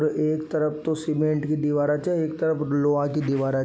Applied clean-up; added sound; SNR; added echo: none; none; none; none.